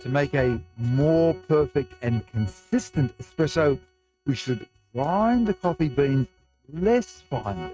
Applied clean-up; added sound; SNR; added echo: neural mask model RNNoise.